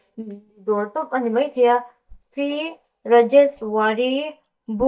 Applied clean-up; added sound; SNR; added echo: neural mask model DeepFilterNet 3.